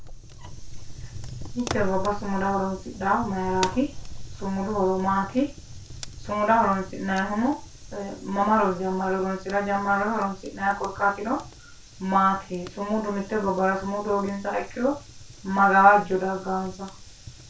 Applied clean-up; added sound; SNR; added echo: none; Fire; 12 dB; reverberation time 0.3 s.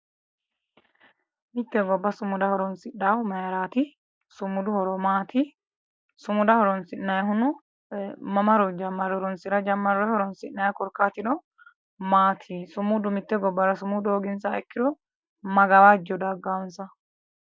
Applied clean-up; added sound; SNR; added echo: none; none; none; none.